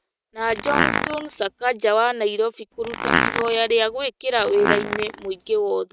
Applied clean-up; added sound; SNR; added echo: neural mask model RNNoise.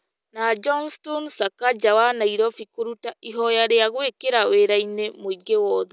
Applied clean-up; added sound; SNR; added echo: none; none; none; none.